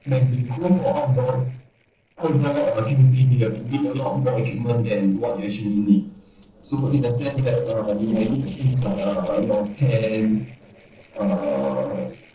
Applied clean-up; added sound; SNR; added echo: neural separator model SepFormer DNS4.